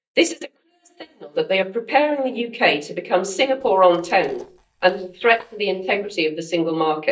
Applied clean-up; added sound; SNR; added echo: neural mask model DeepFilterNet 3.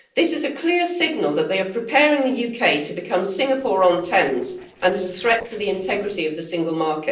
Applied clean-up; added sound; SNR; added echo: neural separator model SepFormer DNS4.